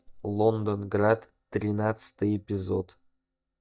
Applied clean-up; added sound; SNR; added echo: neural mask model DeepFilterNet 3.